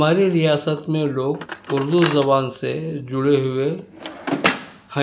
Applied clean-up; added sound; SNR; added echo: none; Drawer open or close; 9 dB; none.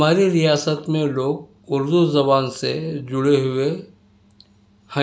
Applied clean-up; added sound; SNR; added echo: none; none; none; none.